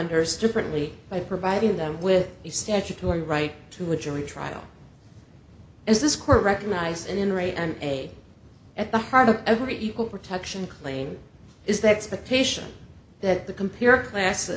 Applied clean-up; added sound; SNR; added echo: none; none; none; none.